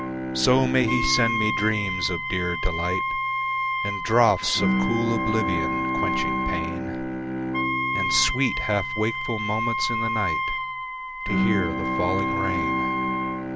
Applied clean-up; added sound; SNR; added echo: none; Bowed string instrument + Wind instrument, woodwind instrument; -1 dB; none.